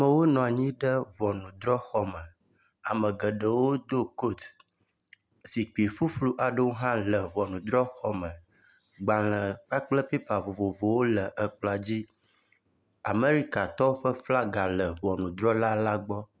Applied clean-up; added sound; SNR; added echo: none; none; none; none.